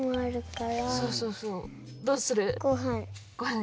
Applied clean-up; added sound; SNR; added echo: none; none; none; none.